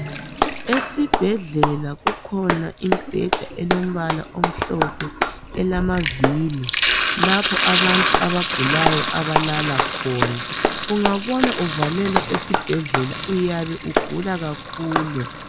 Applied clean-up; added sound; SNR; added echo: none; Sink (filling or washing) + Clapping; -1 dB; none.